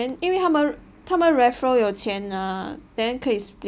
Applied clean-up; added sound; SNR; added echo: none; none; none; none.